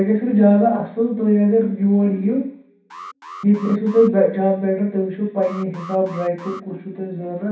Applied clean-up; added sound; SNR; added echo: none; Alarm; 19 dB; reverberation time 0.6 s.